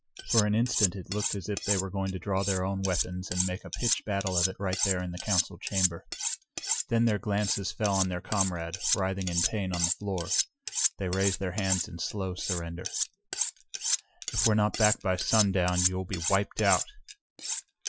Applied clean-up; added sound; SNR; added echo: classical method Wiener filter.